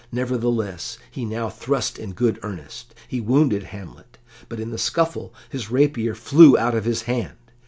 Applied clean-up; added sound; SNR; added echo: none; none; none; none.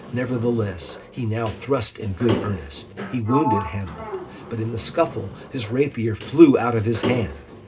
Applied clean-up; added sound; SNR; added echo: none; Sliding door; 9 dB; reverberation time 0.2 s.